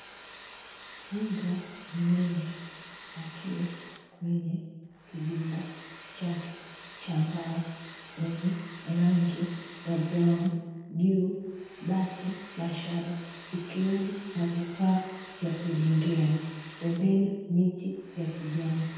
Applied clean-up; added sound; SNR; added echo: none; Domestic sounds, home sounds; 18 dB; reverberation time 1.1 s.